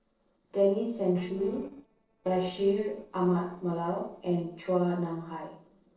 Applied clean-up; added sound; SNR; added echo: neural separator model SepFormer DNS4.